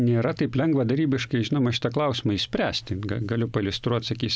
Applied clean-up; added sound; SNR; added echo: none; none; none; none.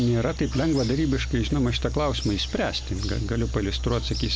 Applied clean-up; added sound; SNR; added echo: none; Bird vocalization, bird call, bird song; 6 dB; none.